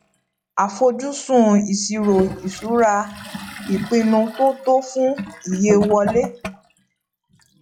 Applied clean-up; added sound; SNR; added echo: classical method log-MMSE.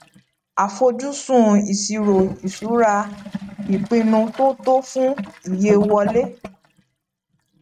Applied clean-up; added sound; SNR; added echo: neural mask model RNNoise.